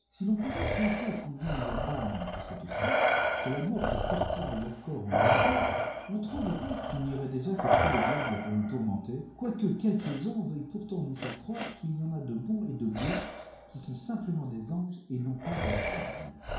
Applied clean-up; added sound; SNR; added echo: none; Respiratory sounds; -1 dB; reverberation time 0.6 s.